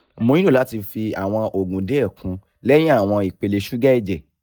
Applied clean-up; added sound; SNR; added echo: neural mask model DeepFilterNet 3.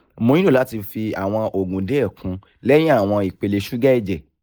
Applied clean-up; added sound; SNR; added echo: neural mask model Resemble Enhance denoiser.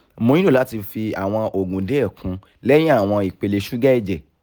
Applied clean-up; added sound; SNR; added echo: none; none; none; none.